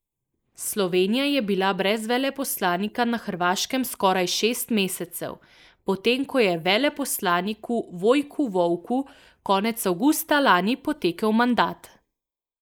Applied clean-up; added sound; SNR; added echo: neural mask model Resemble Enhance denoiser.